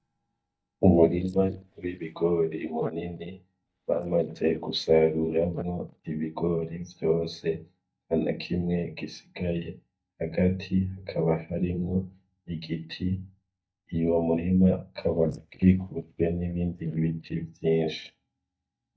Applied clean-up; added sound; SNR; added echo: neural mask model DeepFilterNet 3.